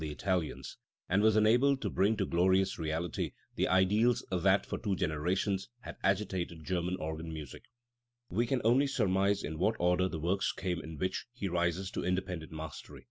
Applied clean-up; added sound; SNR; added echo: none; none; none; none.